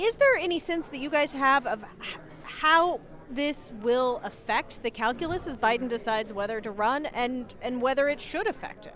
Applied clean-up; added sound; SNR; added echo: none; none; none; none.